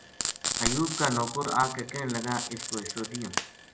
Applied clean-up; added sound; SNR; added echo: none; Frying (food); 2 dB; none.